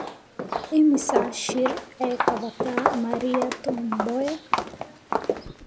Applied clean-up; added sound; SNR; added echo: none; Walk, footsteps; 2 dB; none.